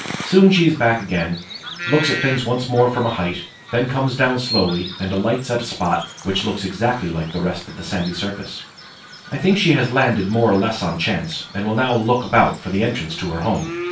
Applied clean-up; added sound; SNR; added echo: none; Bird vocalization, bird call, bird song; 14 dB; reverberation time 0.2 s.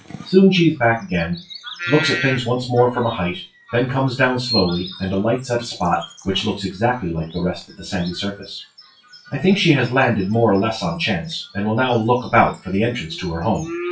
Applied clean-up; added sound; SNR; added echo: classical method WPE with log-MMSE.